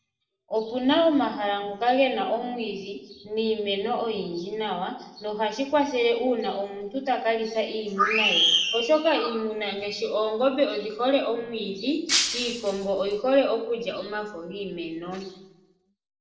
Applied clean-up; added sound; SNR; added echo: neural separator model SepFormer DNS4.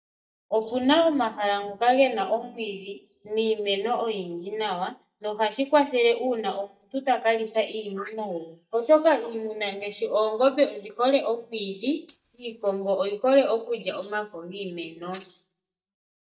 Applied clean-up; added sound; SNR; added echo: neural mask model DeepFilterNet 3.